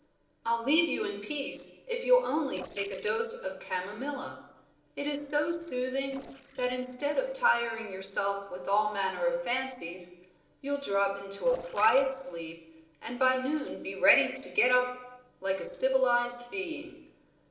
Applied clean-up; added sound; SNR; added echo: neural separator model SepFormer DNS4.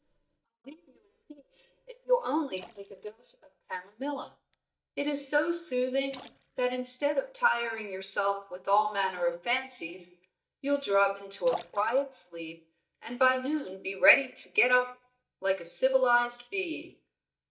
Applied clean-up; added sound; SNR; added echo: neural mask model DeepFilterNet 3.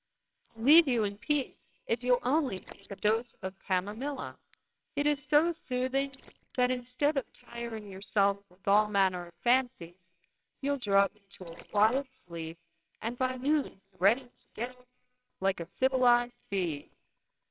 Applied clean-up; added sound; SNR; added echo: neural separator model SepFormer WHAMR!.